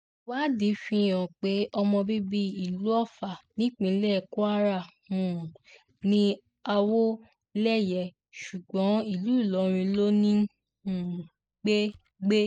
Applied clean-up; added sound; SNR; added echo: neural mask model DeepFilterNet 3.